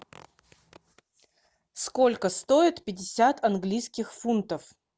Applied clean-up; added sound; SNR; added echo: none; none; none; none.